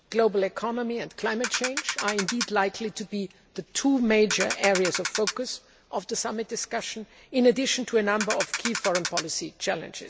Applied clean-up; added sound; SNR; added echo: none; Ratchet, pawl; 4 dB; none.